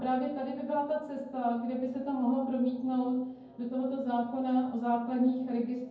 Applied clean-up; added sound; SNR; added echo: none; none; none; reverberation time 0.9 s.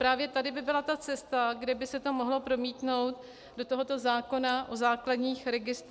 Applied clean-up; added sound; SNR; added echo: none; none; none; none.